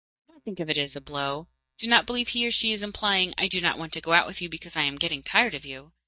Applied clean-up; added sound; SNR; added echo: neural mask model DeepFilterNet 3.